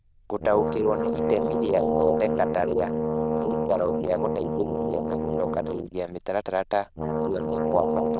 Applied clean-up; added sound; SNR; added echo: neural diffusion model UNIVERSE++.